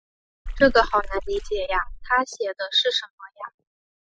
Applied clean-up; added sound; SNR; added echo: classical method spectral subtraction.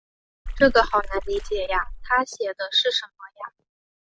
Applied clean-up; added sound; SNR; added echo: none; Water / Splash, splatter; 7 dB; none.